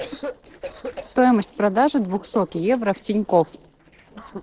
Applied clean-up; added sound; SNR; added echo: neural separator model SepFormer DNS4.